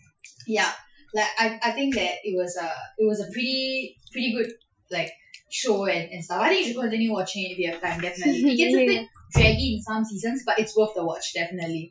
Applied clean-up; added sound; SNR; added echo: classical method Wiener filter.